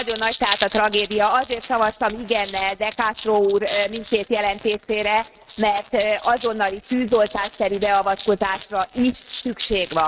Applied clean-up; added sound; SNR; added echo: neural mask model RNNoise.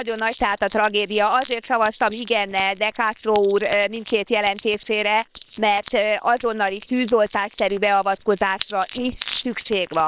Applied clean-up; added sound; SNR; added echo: neural separator model SepFormer WHAM!.